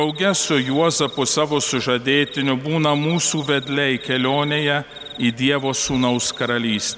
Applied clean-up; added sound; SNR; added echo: none; Cricket; 16 dB; none.